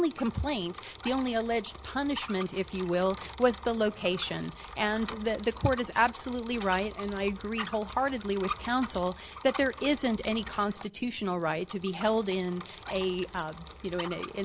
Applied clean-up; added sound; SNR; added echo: none; Bicycle; 13 dB; none.